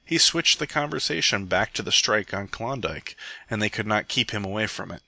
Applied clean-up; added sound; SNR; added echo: none; none; none; none.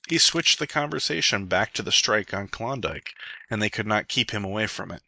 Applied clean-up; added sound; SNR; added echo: neural mask model Resemble Enhance denoiser.